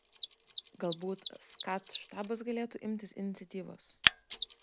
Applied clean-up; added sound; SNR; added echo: none; Mechanisms; -3 dB; none.